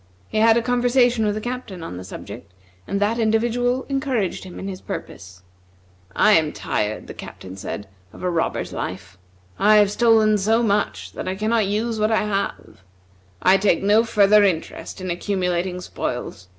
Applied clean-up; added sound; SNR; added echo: none; none; none; none.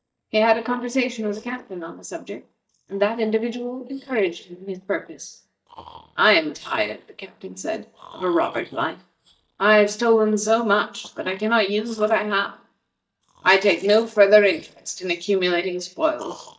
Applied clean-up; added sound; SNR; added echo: neural mask model DeepFilterNet 3.